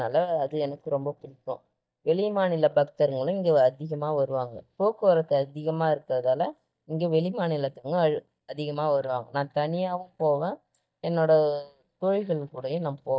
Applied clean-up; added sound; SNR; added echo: neural mask model DeepFilterNet 3.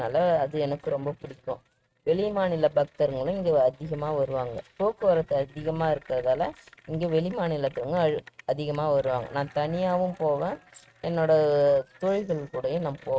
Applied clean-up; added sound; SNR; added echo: neural mask model RNNoise.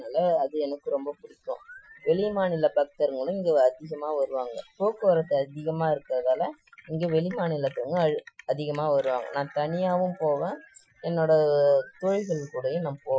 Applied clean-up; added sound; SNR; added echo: classical method Wiener filter.